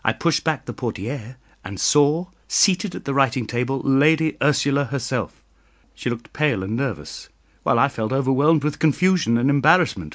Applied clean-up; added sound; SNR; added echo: none; none; none; none.